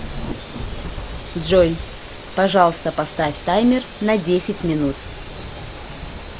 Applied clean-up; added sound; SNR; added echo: none; Rain / Thunderstorm; 12 dB; none.